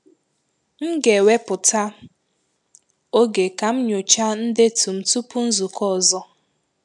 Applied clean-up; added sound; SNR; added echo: none; none; none; none.